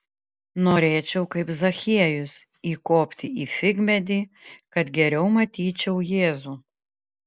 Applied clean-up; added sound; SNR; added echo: none; none; none; none.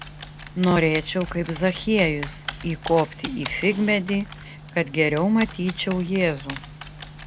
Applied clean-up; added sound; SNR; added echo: none; Typing; 13 dB; none.